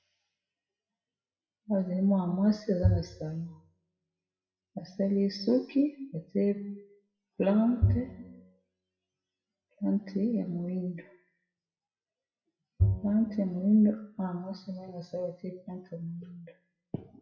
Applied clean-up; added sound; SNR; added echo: classical method WPE with log-MMSE.